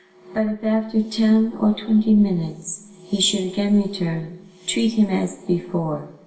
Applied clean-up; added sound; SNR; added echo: none; none; none; reverberation time 0.8 s.